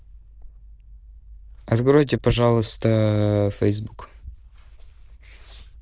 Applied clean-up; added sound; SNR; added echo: neural diffusion model UNIVERSE++.